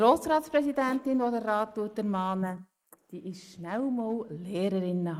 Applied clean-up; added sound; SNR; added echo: neural mask model Resemble Enhance denoiser.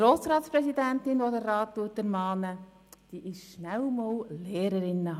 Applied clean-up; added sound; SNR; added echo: none; none; none; none.